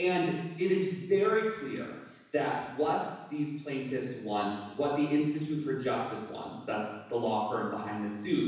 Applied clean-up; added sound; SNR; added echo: none; none; none; reverberation time 1.1 s.